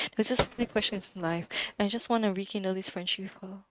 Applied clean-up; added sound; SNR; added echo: neural mask model RNNoise.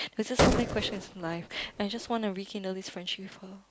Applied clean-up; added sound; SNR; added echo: none; Gunshot, gunfire; -3 dB; none.